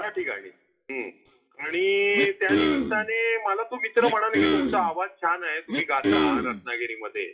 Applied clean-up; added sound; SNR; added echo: classical method WPE with log-MMSE.